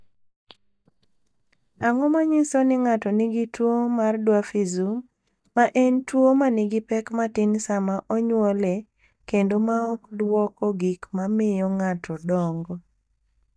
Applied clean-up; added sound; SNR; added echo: neural mask model DeepFilterNet 3.